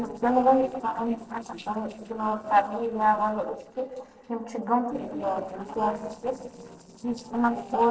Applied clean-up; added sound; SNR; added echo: neural separator model SepFormer DNS4.